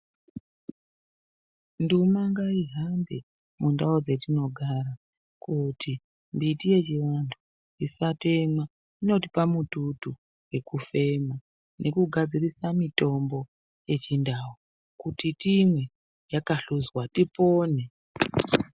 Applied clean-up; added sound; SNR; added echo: none; none; none; none.